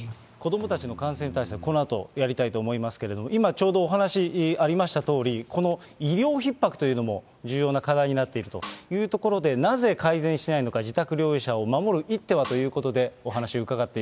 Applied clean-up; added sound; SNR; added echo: none; Snare drum; 17 dB; none.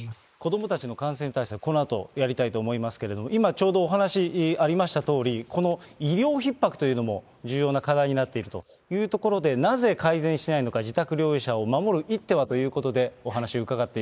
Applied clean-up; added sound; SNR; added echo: neural mask model Resemble Enhance denoiser.